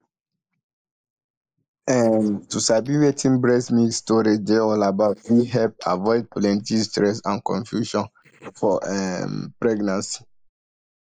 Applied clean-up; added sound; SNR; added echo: neural mask model Resemble Enhance denoiser.